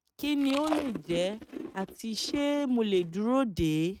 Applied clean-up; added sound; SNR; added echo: neural mask model RNNoise.